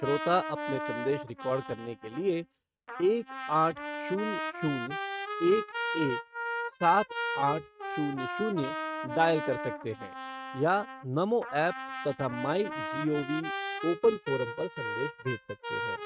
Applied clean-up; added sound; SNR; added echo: neural mask model RNNoise.